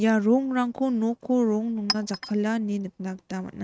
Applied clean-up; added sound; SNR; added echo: neural mask model RNNoise.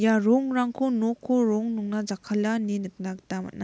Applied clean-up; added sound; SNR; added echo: none; none; none; none.